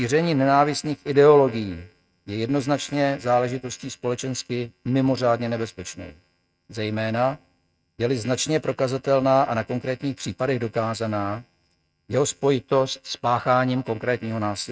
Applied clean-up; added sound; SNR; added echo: neural mask model RNNoise.